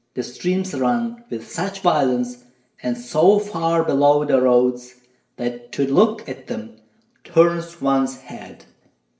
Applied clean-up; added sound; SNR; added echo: none; none; none; reverberation time 0.5 s.